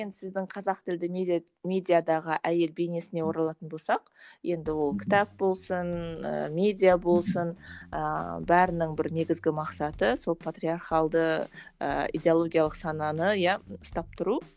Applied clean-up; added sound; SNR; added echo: none; none; none; none.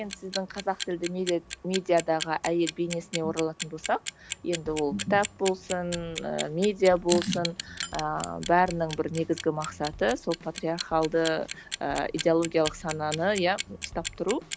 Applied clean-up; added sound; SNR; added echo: none; Clock; 11 dB; none.